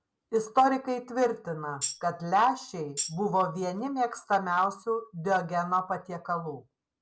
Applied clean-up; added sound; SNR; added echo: none; Tambourine; 9 dB; none.